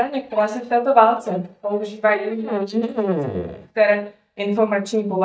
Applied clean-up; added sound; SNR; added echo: neural mask model DeepFilterNet 3.